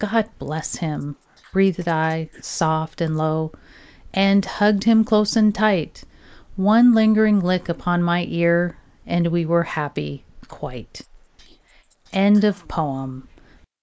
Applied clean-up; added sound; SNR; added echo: neural mask model Resemble Enhance denoiser.